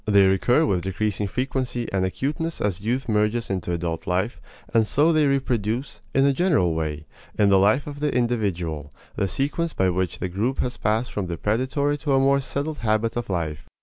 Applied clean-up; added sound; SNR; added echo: none; none; none; none.